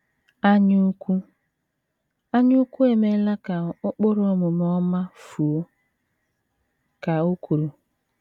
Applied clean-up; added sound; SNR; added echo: none; none; none; none.